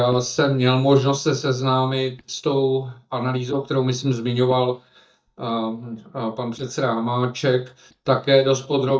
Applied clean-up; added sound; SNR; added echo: neural mask model DeepFilterNet 3.